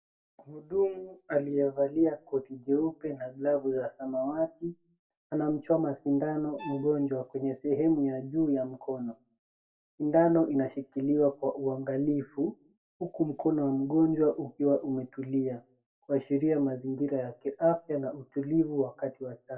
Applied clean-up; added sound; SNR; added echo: none; Bowed string instrument; 20 dB; reverberation time 0.2 s.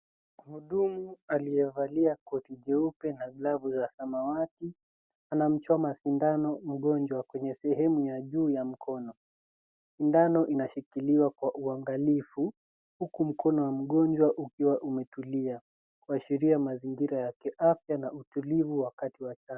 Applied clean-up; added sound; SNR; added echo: none; none; none; none.